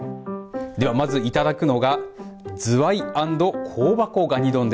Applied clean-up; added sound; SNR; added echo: none; none; none; none.